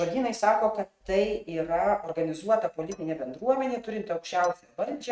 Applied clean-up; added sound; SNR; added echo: neural mask model RNNoise.